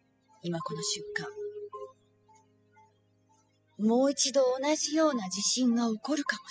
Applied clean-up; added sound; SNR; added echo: classical method spectral subtraction.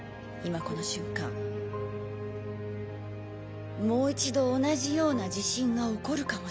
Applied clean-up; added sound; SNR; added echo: none; none; none; none.